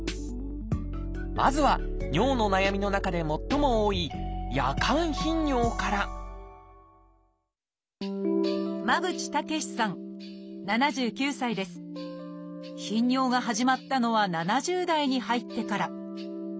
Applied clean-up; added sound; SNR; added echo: none; none; none; none.